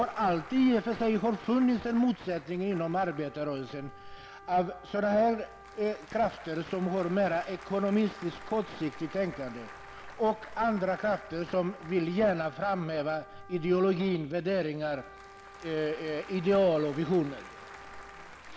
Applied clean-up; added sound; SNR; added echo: none; Applause / Crowd + Trumpet; 18 dB; none.